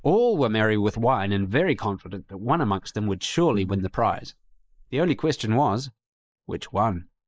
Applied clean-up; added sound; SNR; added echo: neural mask model Resemble Enhance denoiser.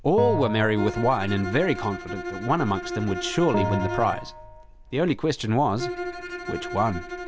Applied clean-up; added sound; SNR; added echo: none; Bowed string instrument + Bell; 7 dB; none.